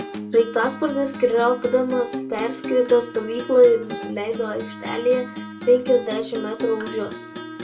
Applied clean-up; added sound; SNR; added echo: none; Acoustic guitar; 11 dB; reverberation time 0.2 s.